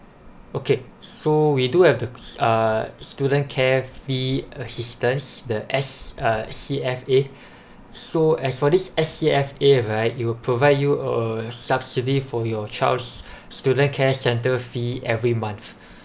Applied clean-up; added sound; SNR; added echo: none; none; none; none.